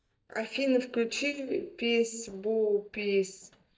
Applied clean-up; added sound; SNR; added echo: neural mask model DeepFilterNet 3.